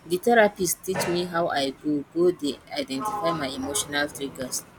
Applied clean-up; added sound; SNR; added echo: none; Sliding door; 11 dB; none.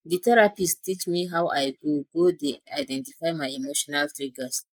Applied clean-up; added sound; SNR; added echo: neural mask model Resemble Enhance denoiser.